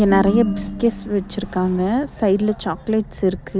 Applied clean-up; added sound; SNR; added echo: none; Ringtone; 10 dB; none.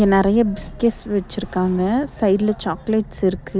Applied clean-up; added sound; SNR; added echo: none; none; none; none.